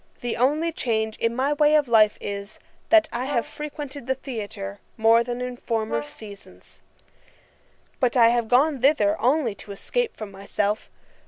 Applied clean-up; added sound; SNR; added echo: none; Brass instrument; 15 dB; none.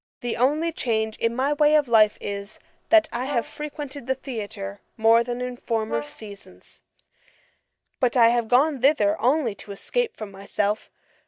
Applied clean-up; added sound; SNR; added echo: neural mask model DeepFilterNet 3.